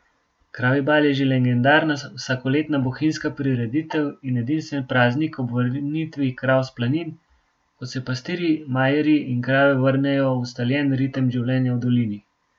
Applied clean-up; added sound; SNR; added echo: none; none; none; none.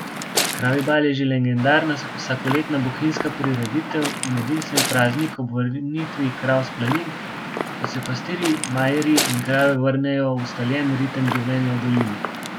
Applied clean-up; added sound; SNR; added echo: none; Waves, surf / Wind; 6 dB; none.